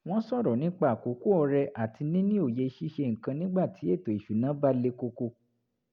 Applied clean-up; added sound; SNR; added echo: none; none; none; none.